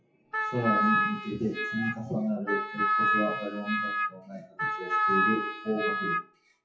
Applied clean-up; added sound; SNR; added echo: classical method WPE with log-MMSE.